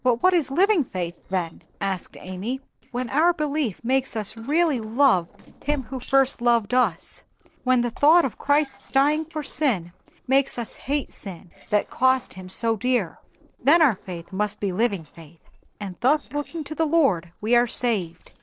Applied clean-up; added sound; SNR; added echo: neural separator model SepFormer DNS4.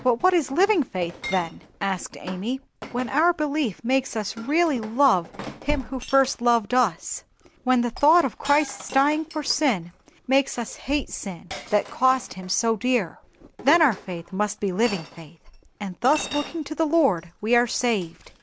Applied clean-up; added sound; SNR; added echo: none; Chink, clink; 17 dB; none.